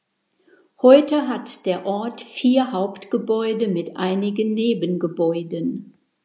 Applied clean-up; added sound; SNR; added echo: none; none; none; none.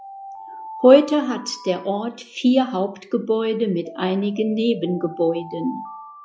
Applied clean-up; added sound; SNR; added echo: classical method log-MMSE.